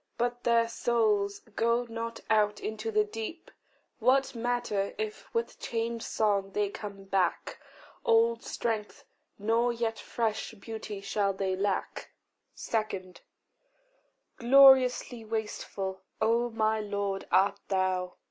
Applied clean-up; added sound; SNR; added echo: none; none; none; none.